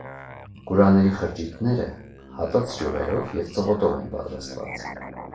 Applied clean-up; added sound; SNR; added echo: none; Musical instrument; 14 dB; reverberation time 0.3 s.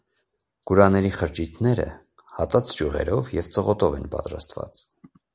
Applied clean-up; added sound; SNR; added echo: none; none; none; none.